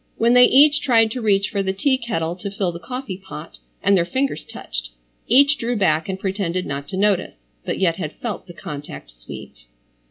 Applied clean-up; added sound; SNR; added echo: none; none; none; none.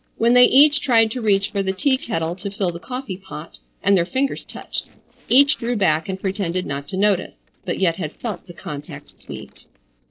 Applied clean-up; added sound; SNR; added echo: neural separator model SepFormer DNS4.